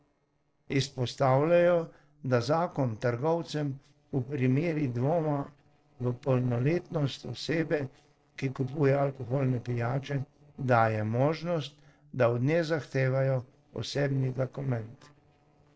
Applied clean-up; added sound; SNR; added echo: neural separator model SepFormer DNS4.